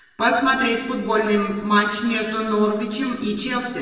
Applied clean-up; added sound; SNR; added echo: none; none; none; reverberation time 1.1 s.